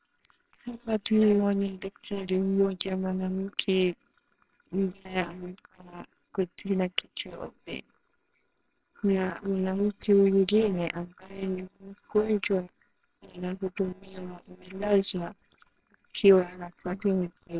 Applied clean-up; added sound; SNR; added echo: neural separator model SepFormer WHAMR!.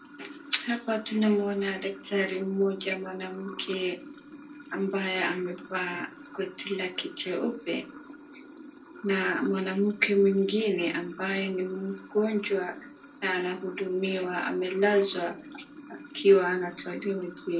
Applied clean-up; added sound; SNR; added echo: none; Sink (filling or washing) / Water; 17 dB; reverberation time 0.2 s.